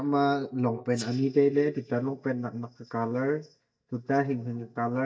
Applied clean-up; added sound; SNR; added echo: neural mask model DeepFilterNet 3.